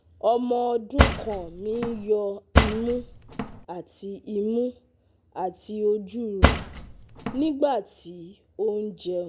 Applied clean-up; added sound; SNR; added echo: none; Cutlery, silverware / Drawer open or close; -4 dB; none.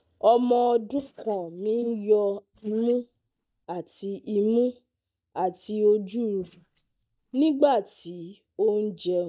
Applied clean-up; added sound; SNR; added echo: neural mask model DeepFilterNet 3.